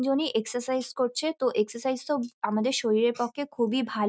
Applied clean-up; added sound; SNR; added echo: none; none; none; none.